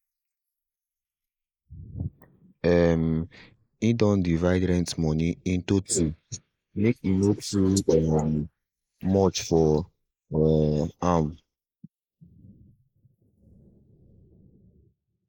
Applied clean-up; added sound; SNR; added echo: neural mask model Resemble Enhance denoiser.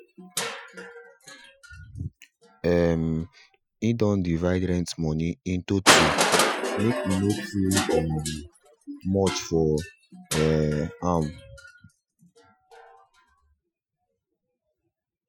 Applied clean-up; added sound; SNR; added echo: classical method Wiener filter.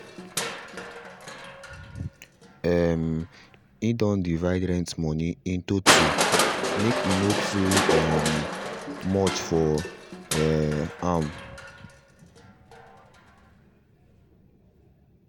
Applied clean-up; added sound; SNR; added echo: none; Crushing; 1 dB; none.